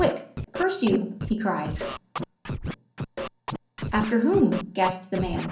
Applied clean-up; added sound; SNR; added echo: none; Scratching (performance technique); 8 dB; reverberation time 0.6 s.